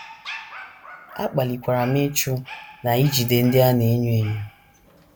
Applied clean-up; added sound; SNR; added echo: none; Dog; 19 dB; none.